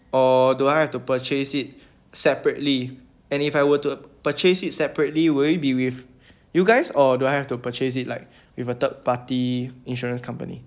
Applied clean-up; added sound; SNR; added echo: none; none; none; none.